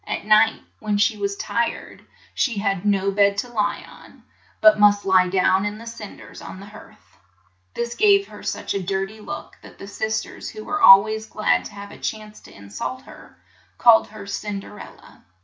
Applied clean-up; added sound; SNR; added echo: none; none; none; none.